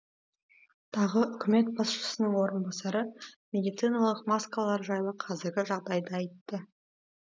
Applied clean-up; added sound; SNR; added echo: none; none; none; none.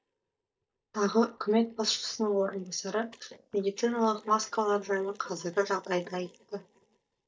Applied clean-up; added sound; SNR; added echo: neural mask model DeepFilterNet 3.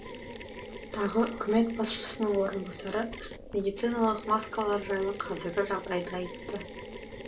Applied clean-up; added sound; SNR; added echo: none; Mechanisms; 11 dB; reverberation time 0.2 s.